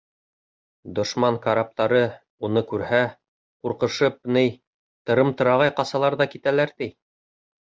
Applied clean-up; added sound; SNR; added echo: none; none; none; none.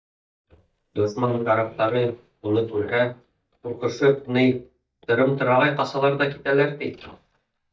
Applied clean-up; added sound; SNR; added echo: neural mask model DeepFilterNet 3.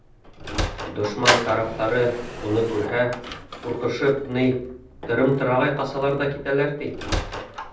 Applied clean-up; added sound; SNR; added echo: none; Sliding door; 6 dB; reverberation time 0.6 s.